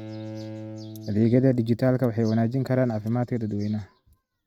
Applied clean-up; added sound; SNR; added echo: neural mask model RNNoise.